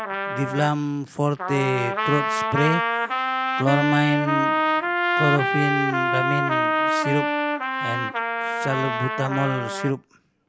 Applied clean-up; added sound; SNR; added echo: none; Trumpet; -1 dB; none.